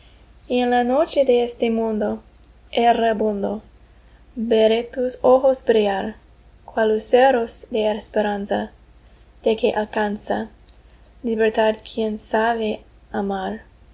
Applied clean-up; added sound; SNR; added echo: none; none; none; none.